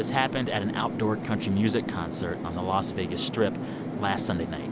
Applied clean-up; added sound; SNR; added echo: none; Fixed-wing aircraft, airplane; 4 dB; none.